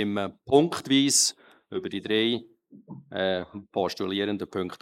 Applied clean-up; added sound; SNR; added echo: neural mask model Resemble Enhance denoiser.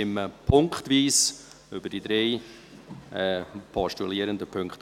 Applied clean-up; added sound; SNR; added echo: none; none; none; none.